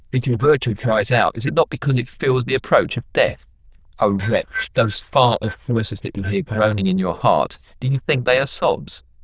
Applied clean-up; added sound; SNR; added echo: neural diffusion model UNIVERSE++.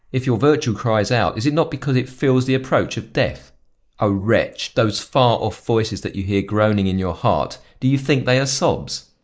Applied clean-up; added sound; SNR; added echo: neural mask model Resemble Enhance denoiser.